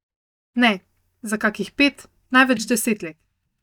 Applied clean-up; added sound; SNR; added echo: neural mask model DeepFilterNet 3.